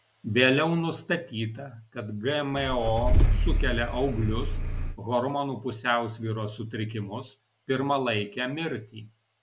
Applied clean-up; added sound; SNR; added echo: none; Engine starting / Car; -4 dB; none.